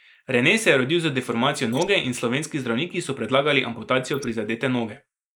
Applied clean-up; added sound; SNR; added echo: neural mask model Resemble Enhance denoiser.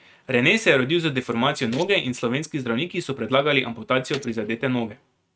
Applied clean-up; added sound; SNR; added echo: neural mask model RNNoise.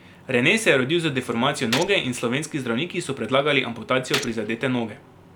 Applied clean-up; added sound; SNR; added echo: none; Gunshot, gunfire; 11 dB; none.